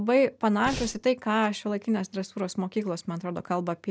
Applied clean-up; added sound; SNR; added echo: none; Breathing; 9 dB; none.